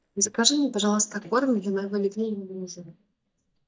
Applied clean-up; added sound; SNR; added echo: neural mask model DeepFilterNet 3.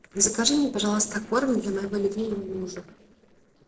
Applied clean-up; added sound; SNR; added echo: neural separator model SepFormer DNS4.